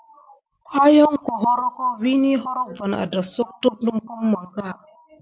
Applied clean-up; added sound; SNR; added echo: none; none; none; none.